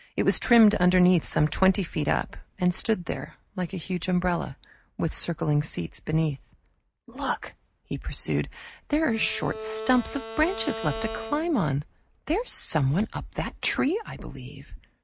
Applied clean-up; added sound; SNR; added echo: none; Bowed string instrument; 11 dB; none.